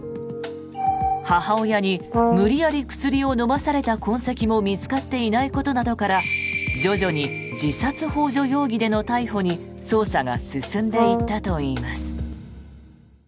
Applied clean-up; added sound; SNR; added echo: none; Brass instrument; 0 dB; none.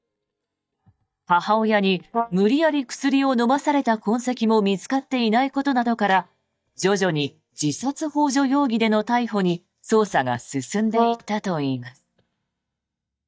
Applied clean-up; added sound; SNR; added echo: neural mask model DeepFilterNet 3.